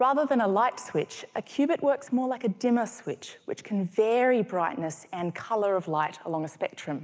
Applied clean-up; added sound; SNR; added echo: none; none; none; none.